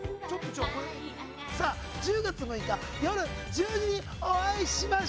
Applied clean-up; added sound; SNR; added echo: none; none; none; none.